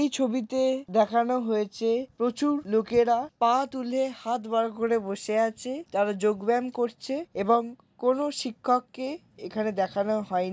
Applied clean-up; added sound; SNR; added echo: none; none; none; none.